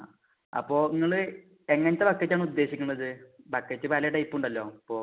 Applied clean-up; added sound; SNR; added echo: none; none; none; none.